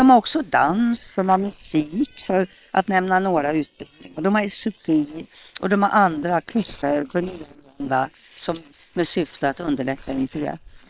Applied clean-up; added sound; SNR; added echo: neural separator model SepFormer WHAM!.